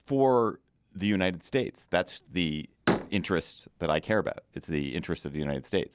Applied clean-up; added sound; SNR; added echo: none; Slam; 8 dB; none.